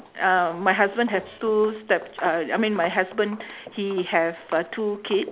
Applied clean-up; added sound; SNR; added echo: none; Walk, footsteps; 19 dB; none.